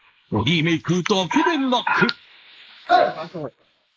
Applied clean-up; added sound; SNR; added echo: neural mask model Resemble Enhance denoiser.